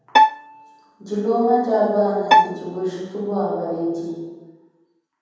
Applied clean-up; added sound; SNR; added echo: none; Bowed string instrument; -1 dB; reverberation time 1.2 s.